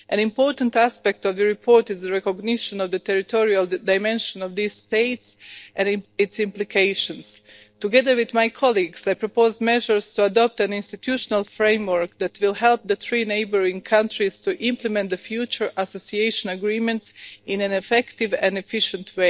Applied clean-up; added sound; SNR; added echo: neural separator model SepFormer DNS4.